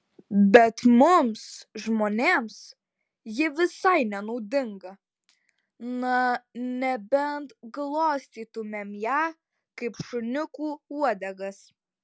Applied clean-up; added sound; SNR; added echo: none; none; none; none.